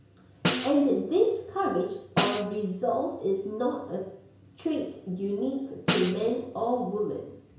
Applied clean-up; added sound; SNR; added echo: none; Snare drum; 4 dB; reverberation time 0.5 s.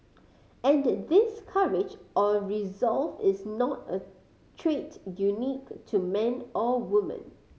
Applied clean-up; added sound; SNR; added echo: none; none; none; none.